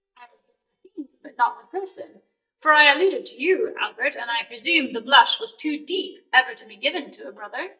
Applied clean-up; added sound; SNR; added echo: neural mask model DeepFilterNet 3.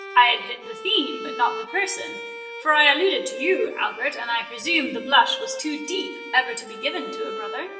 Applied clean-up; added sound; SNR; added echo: none; Bowed string instrument; 11 dB; reverberation time 0.9 s.